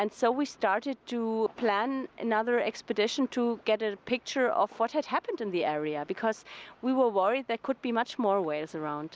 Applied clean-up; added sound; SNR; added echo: none; none; none; none.